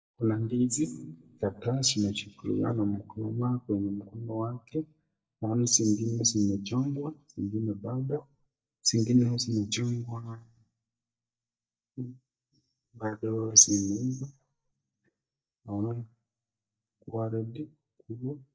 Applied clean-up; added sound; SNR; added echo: neural mask model DeepFilterNet 3.